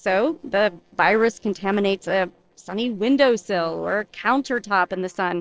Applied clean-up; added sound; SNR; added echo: neural separator model SepFormer DNS4.